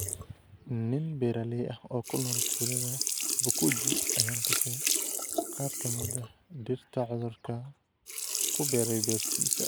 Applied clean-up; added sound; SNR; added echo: none; Sink (filling or washing); -2 dB; none.